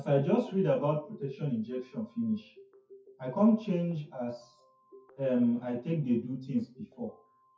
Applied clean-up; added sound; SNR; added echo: classical method WPE with log-MMSE.